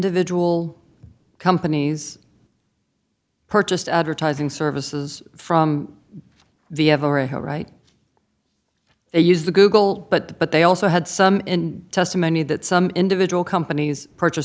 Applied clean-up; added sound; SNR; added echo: none; none; none; none.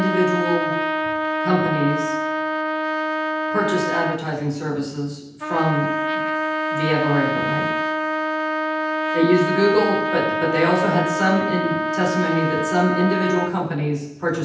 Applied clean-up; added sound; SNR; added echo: none; Trumpet; 1 dB; reverberation time 0.9 s.